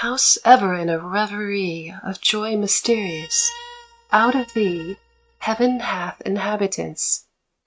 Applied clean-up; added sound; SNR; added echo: neural mask model RNNoise.